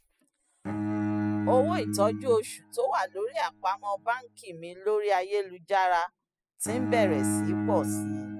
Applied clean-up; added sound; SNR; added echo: classical method spectral subtraction.